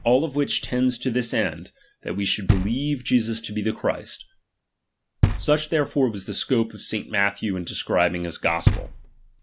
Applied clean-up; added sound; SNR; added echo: none; Knock; 5 dB; none.